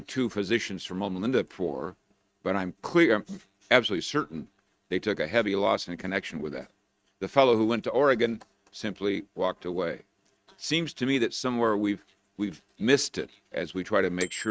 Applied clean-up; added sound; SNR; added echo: neural mask model RNNoise.